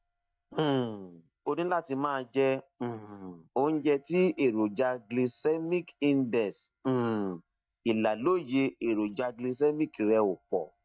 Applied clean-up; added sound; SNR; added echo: neural mask model DeepFilterNet 3.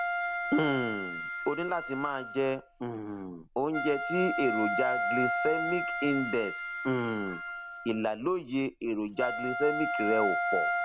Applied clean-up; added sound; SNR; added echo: none; Wind instrument, woodwind instrument; 2 dB; none.